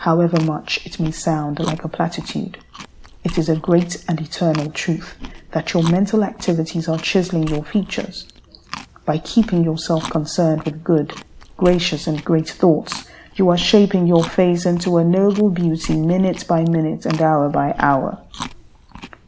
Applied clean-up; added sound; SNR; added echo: none; Chewing, mastication; 17 dB; none.